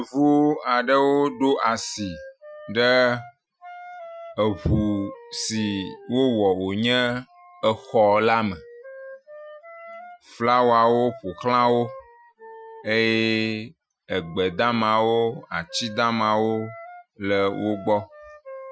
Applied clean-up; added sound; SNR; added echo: classical method Wiener filter.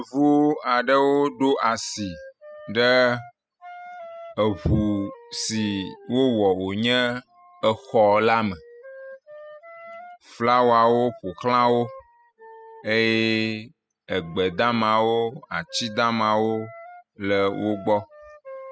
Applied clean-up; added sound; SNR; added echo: classical method spectral subtraction.